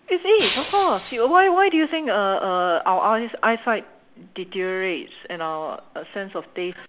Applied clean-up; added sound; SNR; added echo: none; Shatter; 8 dB; none.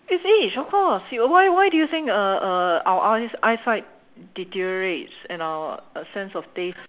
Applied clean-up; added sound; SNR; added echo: none; none; none; none.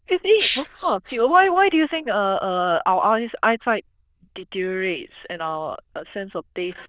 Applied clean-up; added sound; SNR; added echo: neural diffusion model UNIVERSE++.